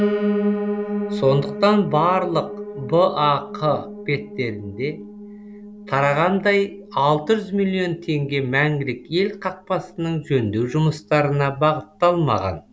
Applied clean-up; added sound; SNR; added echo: none; Piano; 9 dB; none.